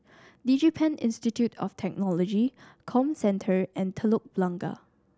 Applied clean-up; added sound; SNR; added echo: none; none; none; none.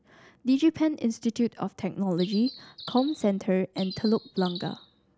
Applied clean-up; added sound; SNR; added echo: none; Bird; 16 dB; none.